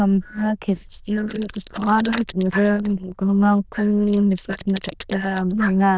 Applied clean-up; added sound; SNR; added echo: neural diffusion model UNIVERSE++.